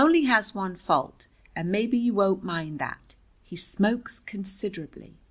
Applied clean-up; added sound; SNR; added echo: none; none; none; none.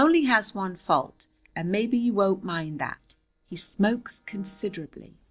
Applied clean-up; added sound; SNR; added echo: neural separator model SepFormer DNS4.